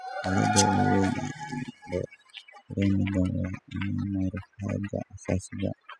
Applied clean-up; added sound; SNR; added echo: classical method spectral subtraction.